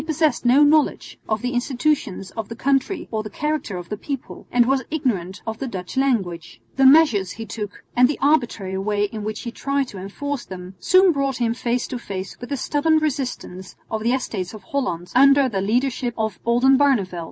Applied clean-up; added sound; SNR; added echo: none; none; none; none.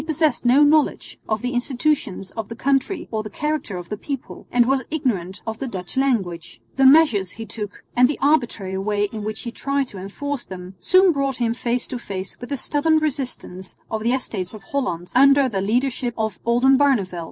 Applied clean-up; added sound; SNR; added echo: neural separator model SepFormer DNS4.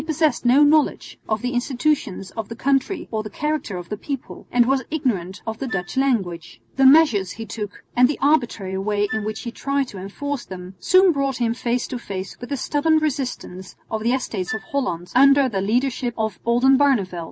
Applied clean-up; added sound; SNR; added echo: none; Wind instrument, woodwind instrument; 14 dB; none.